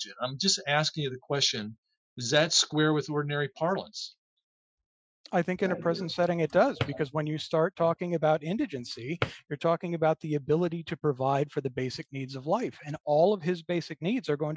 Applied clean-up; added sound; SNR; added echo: classical method Wiener filter.